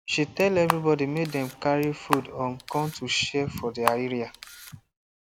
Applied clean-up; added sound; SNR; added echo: none; Camera; 8 dB; none.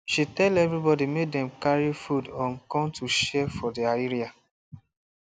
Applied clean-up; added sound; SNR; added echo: none; none; none; none.